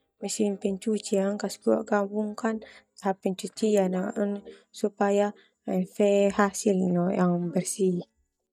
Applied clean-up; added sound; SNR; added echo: neural mask model DeepFilterNet 3.